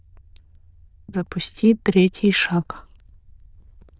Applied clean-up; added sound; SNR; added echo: neural diffusion model UNIVERSE++.